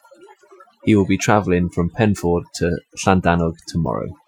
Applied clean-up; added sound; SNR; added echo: classical method Wiener filter.